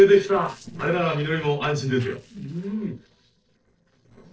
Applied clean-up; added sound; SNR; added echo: neural separator model SepFormer DNS4.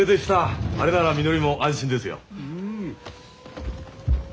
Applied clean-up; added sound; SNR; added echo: none; none; none; none.